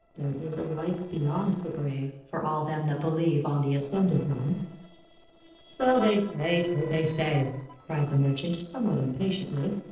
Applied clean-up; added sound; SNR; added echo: neural separator model SepFormer DNS4.